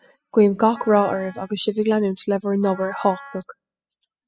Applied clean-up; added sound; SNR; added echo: classical method spectral subtraction.